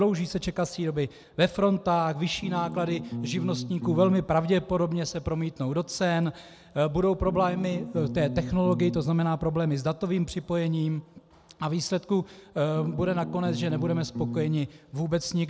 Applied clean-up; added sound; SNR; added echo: none; Bass guitar; 7 dB; none.